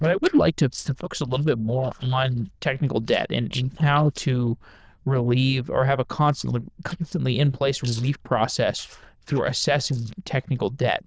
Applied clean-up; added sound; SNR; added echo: neural diffusion model UNIVERSE++.